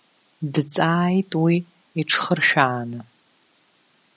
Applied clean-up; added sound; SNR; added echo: none; none; none; none.